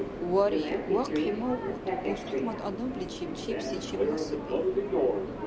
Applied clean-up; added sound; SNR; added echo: none; Subway, metro, underground; -2 dB; none.